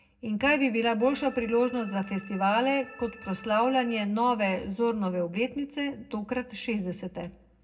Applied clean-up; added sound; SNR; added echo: none; Organ; 18 dB; reverberation time 0.3 s.